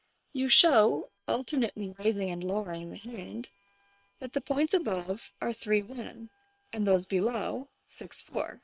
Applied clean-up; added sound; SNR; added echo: neural separator model SepFormer WHAM!.